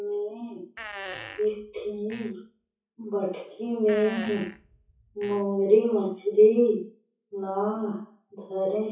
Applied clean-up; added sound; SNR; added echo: classical method WPE with log-MMSE.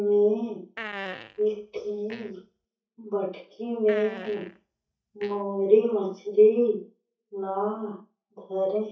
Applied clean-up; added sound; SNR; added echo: neural mask model DeepFilterNet 3.